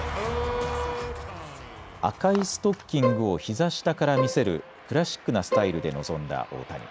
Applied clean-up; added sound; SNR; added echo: none; Bowed string instrument; 4 dB; none.